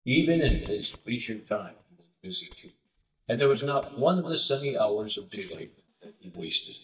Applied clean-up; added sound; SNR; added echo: neural mask model DeepFilterNet 3.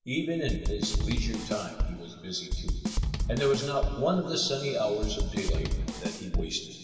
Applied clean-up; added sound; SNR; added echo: none; Drum / Drum kit; -1 dB; reverberation time 2.6 s.